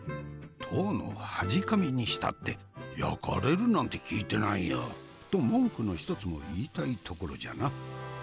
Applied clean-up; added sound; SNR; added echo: none; none; none; none.